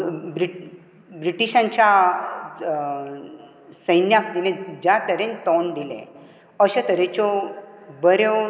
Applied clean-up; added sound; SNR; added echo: none; none; none; none.